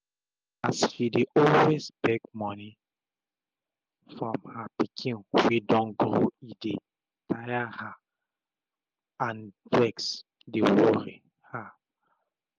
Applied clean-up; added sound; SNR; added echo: none; none; none; none.